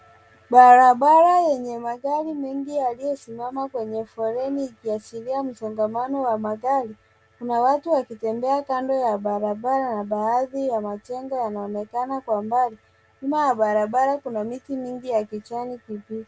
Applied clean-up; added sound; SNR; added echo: none; none; none; none.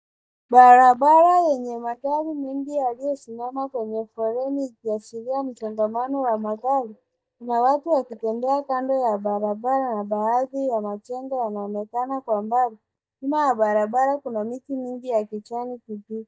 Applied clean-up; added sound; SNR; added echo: neural mask model DeepFilterNet 3.